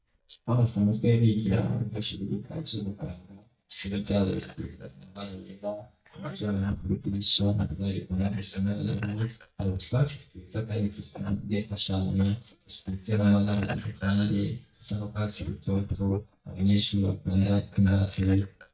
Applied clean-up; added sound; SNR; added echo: neural mask model DeepFilterNet 3.